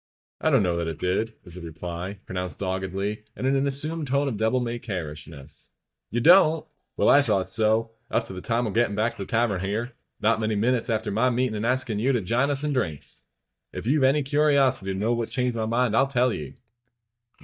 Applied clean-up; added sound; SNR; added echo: neural mask model DeepFilterNet 3.